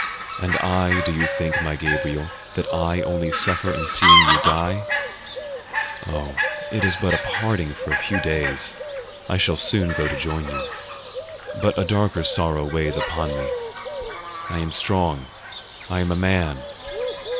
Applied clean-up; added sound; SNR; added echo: none; Fowl; 0 dB; none.